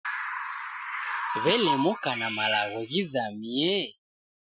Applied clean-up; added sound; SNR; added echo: classical method Wiener filter.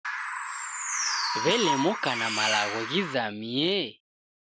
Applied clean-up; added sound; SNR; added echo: none; Bird; 1 dB; none.